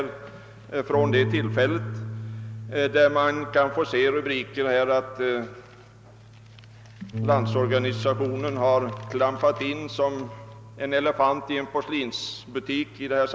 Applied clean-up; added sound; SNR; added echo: none; Bass guitar; 9 dB; none.